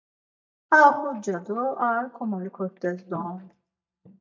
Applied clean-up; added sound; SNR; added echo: neural mask model DeepFilterNet 3.